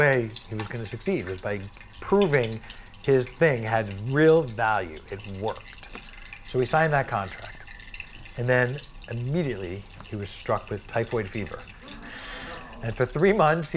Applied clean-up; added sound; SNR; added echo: none; Bathtub (filling or washing); 17 dB; none.